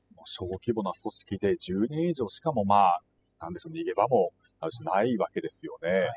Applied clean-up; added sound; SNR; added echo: classical method spectral subtraction.